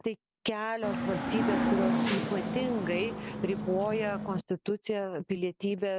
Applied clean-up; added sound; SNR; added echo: none; Hiss / Bus / Engine; -1 dB; none.